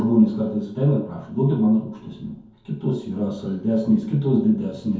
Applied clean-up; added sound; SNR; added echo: none; none; none; reverberation time 0.6 s.